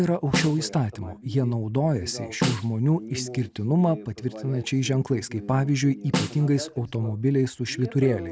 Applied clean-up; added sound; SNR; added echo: none; Snare drum; 7 dB; none.